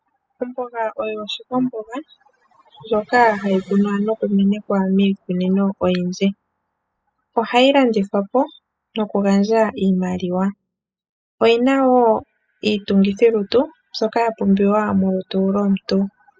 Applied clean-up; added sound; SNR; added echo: classical method spectral subtraction.